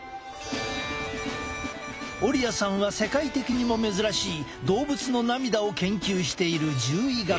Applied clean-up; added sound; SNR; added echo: none; none; none; none.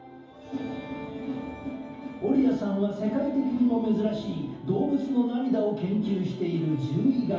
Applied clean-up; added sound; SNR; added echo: none; none; none; reverberation time 0.9 s.